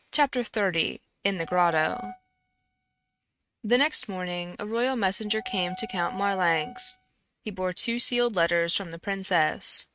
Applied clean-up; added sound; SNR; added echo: neural mask model RNNoise.